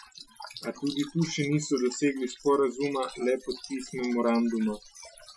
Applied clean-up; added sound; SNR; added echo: classical method Wiener filter.